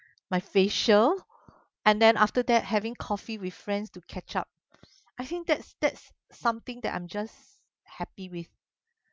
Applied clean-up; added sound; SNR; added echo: none; none; none; none.